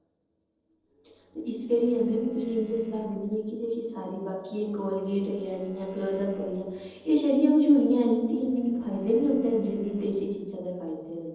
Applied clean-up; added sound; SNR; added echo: neural separator model SepFormer DNS4.